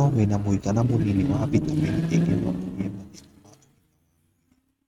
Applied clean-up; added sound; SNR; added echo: neural mask model RNNoise.